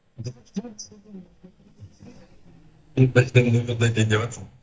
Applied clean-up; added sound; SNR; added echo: neural mask model DeepFilterNet 3.